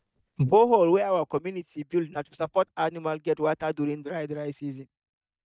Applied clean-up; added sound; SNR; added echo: neural mask model DeepFilterNet 3.